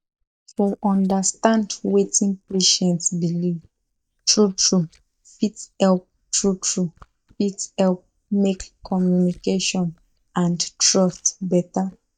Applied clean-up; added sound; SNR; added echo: neural mask model DeepFilterNet 3.